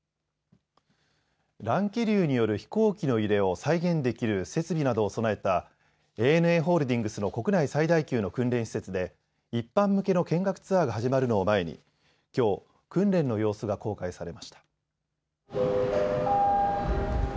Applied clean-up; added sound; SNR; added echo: none; none; none; none.